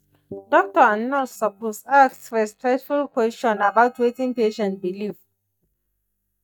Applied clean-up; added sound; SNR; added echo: neural mask model DeepFilterNet 3.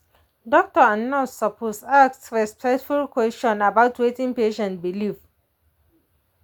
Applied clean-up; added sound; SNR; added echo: none; none; none; none.